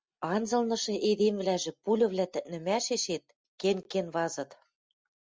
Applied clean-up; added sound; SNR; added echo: none; none; none; none.